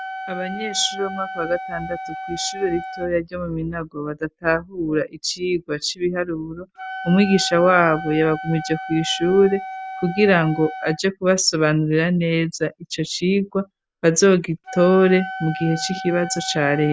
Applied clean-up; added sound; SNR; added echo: none; Wind instrument, woodwind instrument; 13 dB; none.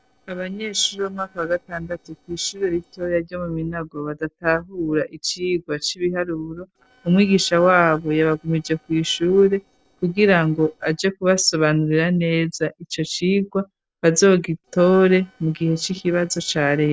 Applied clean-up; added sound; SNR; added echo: neural separator model SepFormer DNS4.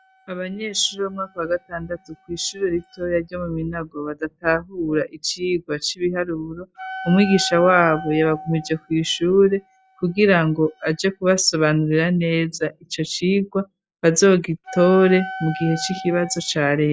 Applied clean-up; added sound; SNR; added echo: classical method log-MMSE.